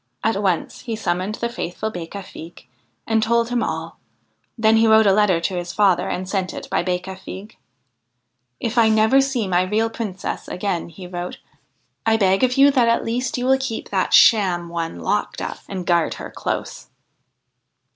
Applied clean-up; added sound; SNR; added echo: none; none; none; none.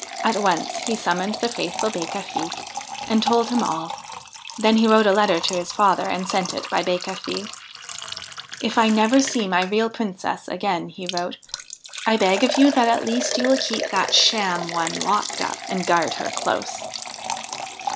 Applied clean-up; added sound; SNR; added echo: none; Liquid; 9 dB; none.